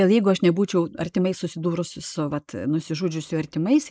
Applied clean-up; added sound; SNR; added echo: neural mask model Resemble Enhance denoiser.